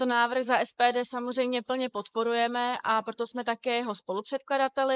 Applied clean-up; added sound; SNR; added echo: neural mask model Resemble Enhance denoiser.